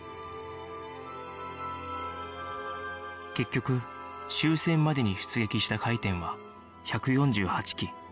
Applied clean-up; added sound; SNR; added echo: none; none; none; none.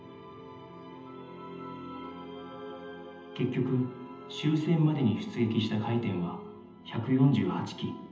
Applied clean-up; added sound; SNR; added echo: none; none; none; reverberation time 0.8 s.